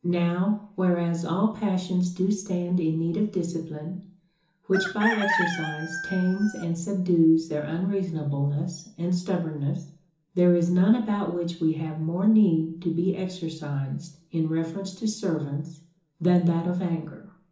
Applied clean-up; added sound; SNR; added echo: none; Chicken, rooster; 5 dB; reverberation time 0.7 s.